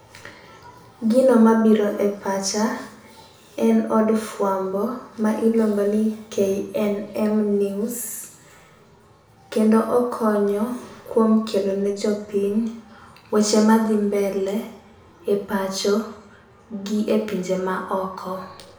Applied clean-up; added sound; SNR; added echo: none; none; none; reverberation time 0.6 s.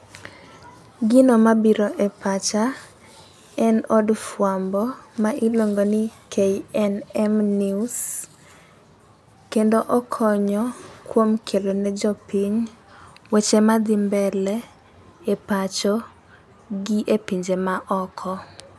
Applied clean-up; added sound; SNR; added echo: none; none; none; none.